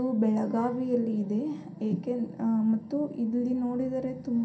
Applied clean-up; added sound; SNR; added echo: none; none; none; reverberation time 0.3 s.